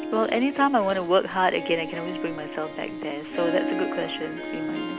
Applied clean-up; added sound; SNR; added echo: none; Harp; 6 dB; none.